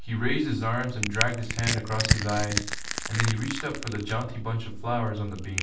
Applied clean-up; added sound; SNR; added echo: none; Crushing; 4 dB; reverberation time 0.4 s.